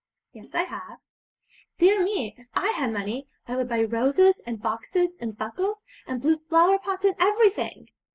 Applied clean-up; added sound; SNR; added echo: neural mask model Resemble Enhance denoiser.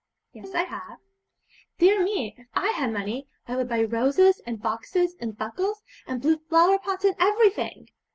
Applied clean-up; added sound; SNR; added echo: none; Bowed string instrument; 20 dB; none.